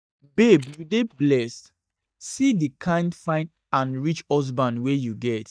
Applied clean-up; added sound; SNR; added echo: neural mask model DeepFilterNet 3.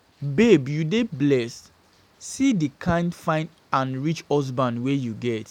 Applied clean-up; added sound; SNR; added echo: none; none; none; none.